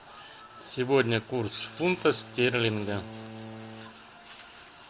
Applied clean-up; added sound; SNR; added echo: none; Bowed string instrument; 17 dB; none.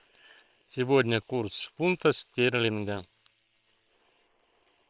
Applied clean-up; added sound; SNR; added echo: neural separator model SepFormer WHAM!.